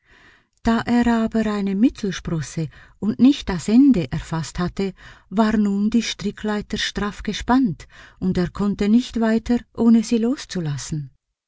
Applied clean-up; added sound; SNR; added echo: none; none; none; none.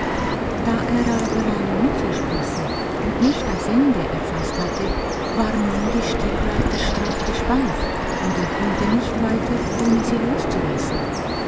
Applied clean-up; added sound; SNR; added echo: none; Bird vocalization, bird call, bird song; -2 dB; none.